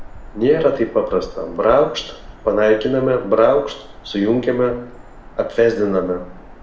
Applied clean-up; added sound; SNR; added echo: none; Bird vocalization, bird call, bird song; 19 dB; reverberation time 0.6 s.